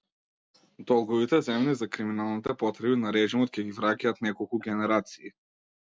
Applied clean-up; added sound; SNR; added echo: none; none; none; none.